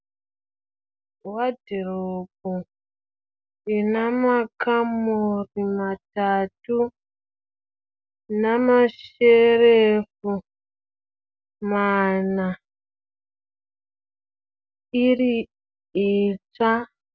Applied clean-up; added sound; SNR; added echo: none; none; none; none.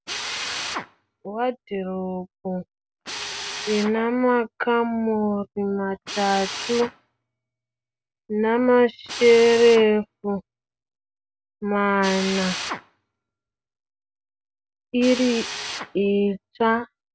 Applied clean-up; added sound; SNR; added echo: none; Drill; 12 dB; none.